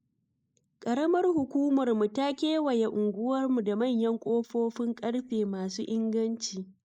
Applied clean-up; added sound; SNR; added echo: neural mask model Resemble Enhance denoiser.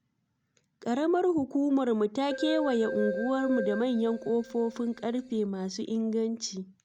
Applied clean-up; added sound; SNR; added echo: none; Keyboard (musical); 7 dB; none.